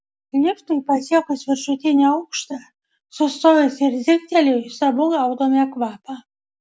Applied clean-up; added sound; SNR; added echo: none; none; none; none.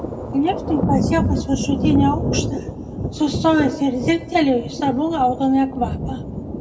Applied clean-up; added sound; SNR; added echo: none; Thunder; 3 dB; reverberation time 1.2 s.